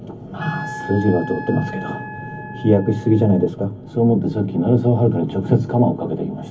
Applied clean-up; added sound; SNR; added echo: none; Wind instrument, woodwind instrument; 14 dB; reverberation time 0.3 s.